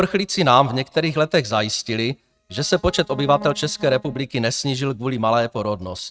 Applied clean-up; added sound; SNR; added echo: neural mask model RNNoise.